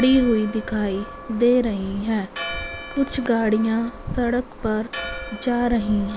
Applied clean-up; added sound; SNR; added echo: none; Church bell; 14 dB; none.